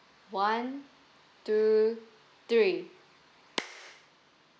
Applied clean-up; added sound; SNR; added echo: none; none; none; none.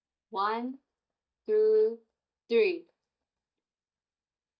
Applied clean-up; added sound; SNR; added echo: neural mask model DeepFilterNet 3.